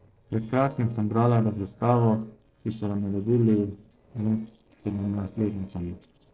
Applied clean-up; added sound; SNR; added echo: neural separator model SepFormer DNS4.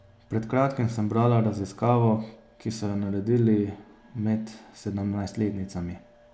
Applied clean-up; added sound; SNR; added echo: none; none; none; none.